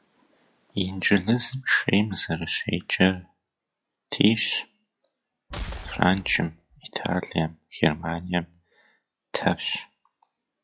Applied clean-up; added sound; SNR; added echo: classical method log-MMSE.